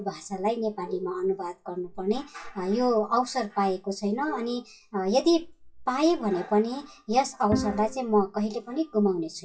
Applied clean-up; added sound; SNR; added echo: classical method WPE with log-MMSE.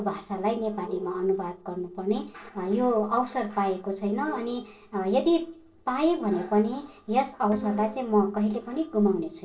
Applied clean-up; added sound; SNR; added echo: neural separator model SepFormer DNS4.